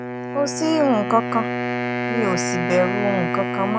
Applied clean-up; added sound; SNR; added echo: none; Wind instrument, woodwind instrument; 2 dB; none.